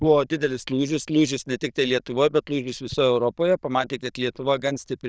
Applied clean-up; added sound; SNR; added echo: neural diffusion model UNIVERSE++.